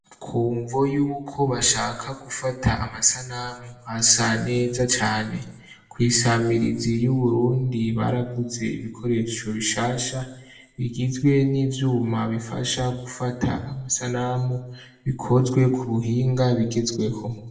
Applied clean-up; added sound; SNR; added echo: none; none; none; reverberation time 0.6 s.